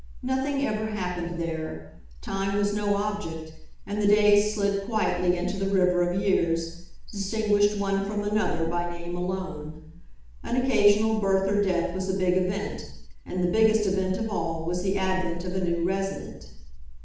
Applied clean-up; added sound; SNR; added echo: none; none; none; reverberation time 0.7 s.